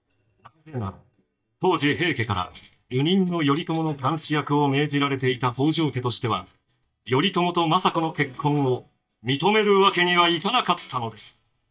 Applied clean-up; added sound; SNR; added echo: neural mask model DeepFilterNet 3.